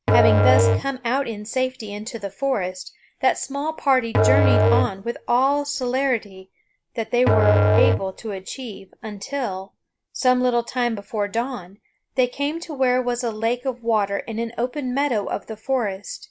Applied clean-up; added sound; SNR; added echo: none; Musical instrument; -2 dB; none.